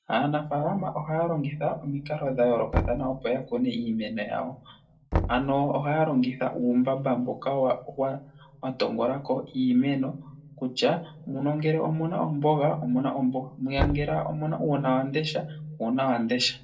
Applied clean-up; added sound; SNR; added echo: none; Knock; 8 dB; reverberation time 0.2 s.